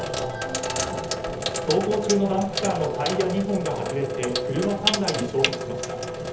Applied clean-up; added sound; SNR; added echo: none; Sink (filling or washing); 2 dB; reverberation time 0.8 s.